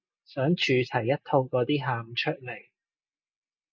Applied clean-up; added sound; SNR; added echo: none; none; none; none.